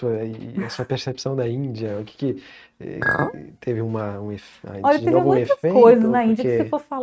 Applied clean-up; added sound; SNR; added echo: neural mask model RNNoise.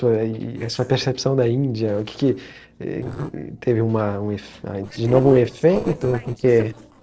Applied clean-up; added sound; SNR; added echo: neural separator model SepFormer DNS4.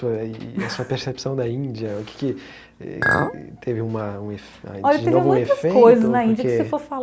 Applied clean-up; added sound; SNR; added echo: none; Chink, clink; 3 dB; none.